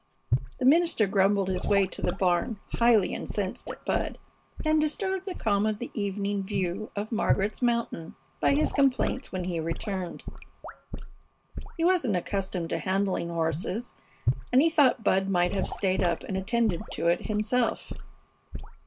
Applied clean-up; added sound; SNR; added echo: none; Sink (filling or washing) / Gurgling / Liquid; 8 dB; none.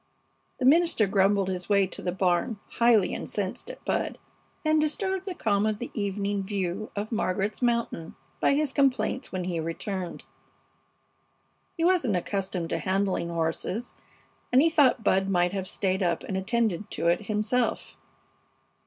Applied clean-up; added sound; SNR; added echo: none; none; none; none.